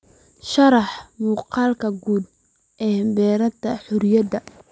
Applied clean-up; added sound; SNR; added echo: none; none; none; none.